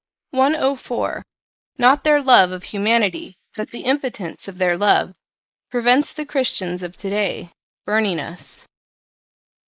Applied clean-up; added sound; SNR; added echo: neural mask model Resemble Enhance denoiser.